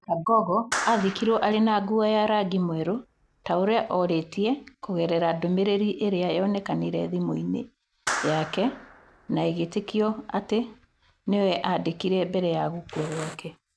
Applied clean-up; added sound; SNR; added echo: none; Clapping; 12 dB; none.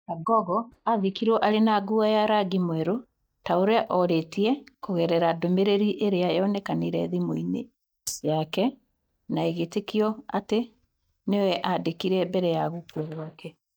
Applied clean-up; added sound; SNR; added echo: neural mask model DeepFilterNet 3.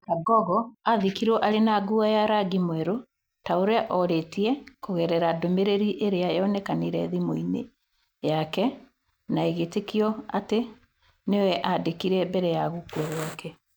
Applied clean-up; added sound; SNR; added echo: none; none; none; none.